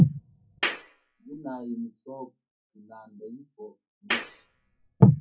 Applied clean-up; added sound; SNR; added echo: classical method WPE with log-MMSE.